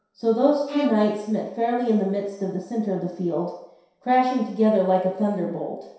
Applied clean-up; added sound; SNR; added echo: none; Bowed string instrument; 13 dB; reverberation time 0.7 s.